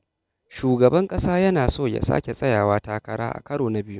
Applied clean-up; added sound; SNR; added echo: none; none; none; none.